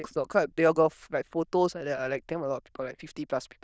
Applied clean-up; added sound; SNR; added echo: neural diffusion model UNIVERSE++.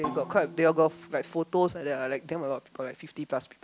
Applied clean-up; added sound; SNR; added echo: none; Percussion; 15 dB; none.